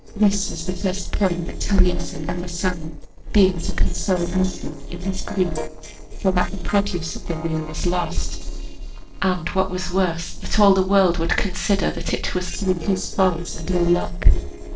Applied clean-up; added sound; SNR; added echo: neural separator model SepFormer DNS4.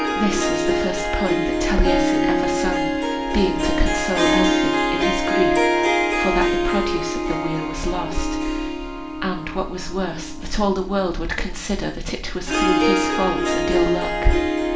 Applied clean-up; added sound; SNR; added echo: none; Harp; -2 dB; reverberation time 0.5 s.